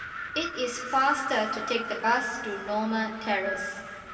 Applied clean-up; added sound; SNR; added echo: none; Wind; 6 dB; reverberation time 2.8 s.